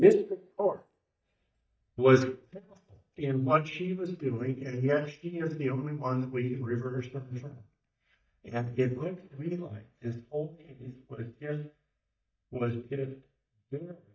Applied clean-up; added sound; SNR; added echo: neural mask model DeepFilterNet 3.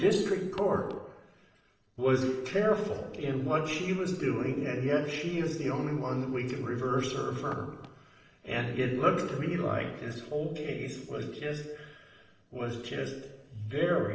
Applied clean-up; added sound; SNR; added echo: neural separator model SepFormer DNS4.